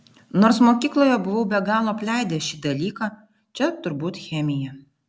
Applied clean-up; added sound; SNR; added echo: none; none; none; none.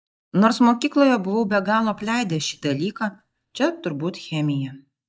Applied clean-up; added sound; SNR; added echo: neural mask model DeepFilterNet 3.